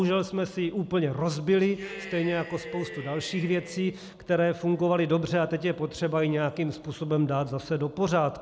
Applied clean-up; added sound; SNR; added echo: none; Cheering; 14 dB; none.